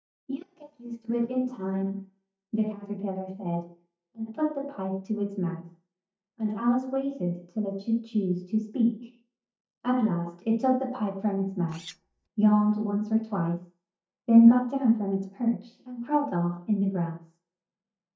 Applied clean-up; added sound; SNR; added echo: neural mask model DeepFilterNet 3.